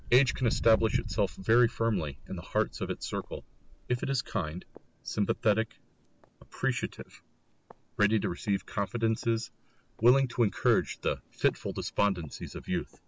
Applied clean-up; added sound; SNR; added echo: none; Walk, footsteps; 13 dB; none.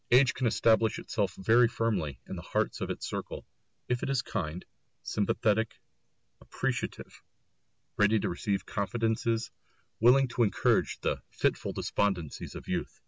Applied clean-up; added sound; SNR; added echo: none; none; none; none.